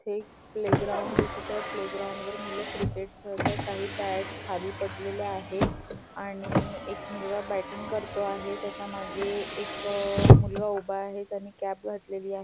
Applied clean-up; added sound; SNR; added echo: none; Car; -5 dB; none.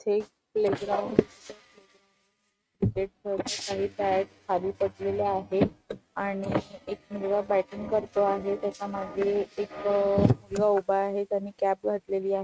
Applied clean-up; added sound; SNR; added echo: neural mask model RNNoise.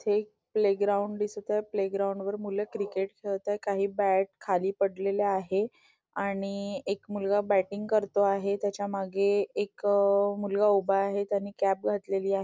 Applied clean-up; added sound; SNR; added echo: none; none; none; none.